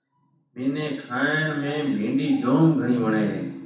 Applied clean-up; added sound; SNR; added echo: none; none; none; reverberation time 0.7 s.